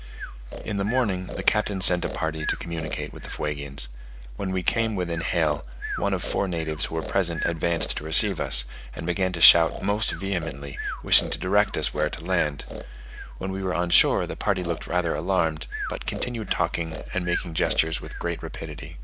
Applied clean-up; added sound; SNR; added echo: none; Breathing; 12 dB; none.